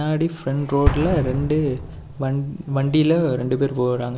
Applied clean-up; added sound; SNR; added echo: none; Explosion; 8 dB; none.